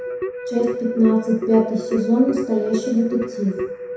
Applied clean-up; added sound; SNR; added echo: none; Keyboard (musical); 7 dB; reverberation time 0.7 s.